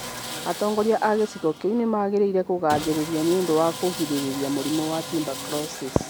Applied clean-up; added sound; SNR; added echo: none; Sawing; 11 dB; none.